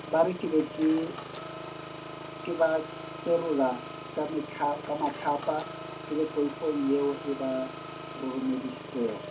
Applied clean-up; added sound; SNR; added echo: none; Engine; 10 dB; reverberation time 0.3 s.